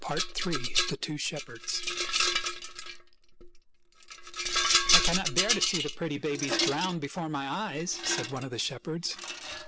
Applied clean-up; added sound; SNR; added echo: none; Rattle; -4 dB; none.